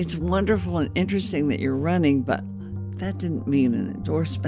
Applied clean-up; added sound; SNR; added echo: none; none; none; none.